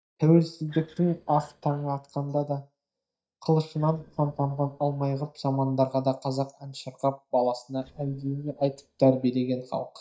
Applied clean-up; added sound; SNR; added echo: neural mask model DeepFilterNet 3.